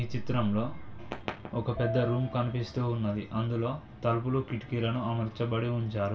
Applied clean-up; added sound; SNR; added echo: none; Piano; 12 dB; reverberation time 0.3 s.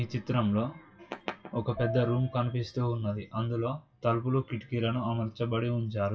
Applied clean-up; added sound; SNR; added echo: classical method WPE with log-MMSE.